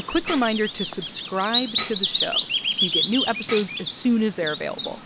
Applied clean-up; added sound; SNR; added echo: none; Bird vocalization, bird call, bird song + Tambourine; -3 dB; none.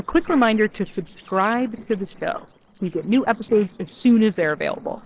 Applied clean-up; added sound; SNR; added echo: neural separator model SepFormer DNS4.